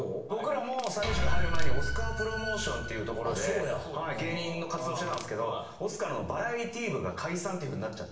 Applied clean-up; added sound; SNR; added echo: none; Crushing; 19 dB; reverberation time 0.7 s.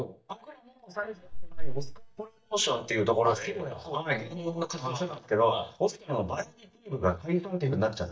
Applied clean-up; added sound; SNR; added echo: neural mask model DeepFilterNet 3.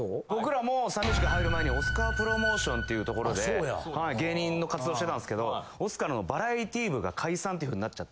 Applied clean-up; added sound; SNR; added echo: none; none; none; none.